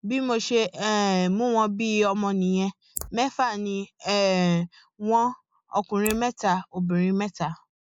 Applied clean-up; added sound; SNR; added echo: neural mask model Resemble Enhance denoiser.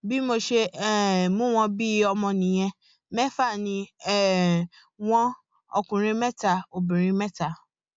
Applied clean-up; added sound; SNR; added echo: none; none; none; none.